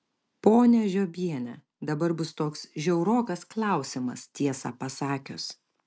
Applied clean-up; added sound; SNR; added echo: none; none; none; none.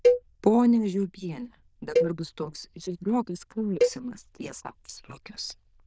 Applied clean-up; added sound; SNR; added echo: neural diffusion model UNIVERSE++.